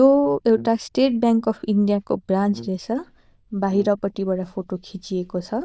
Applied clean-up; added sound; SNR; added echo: neural diffusion model UNIVERSE++.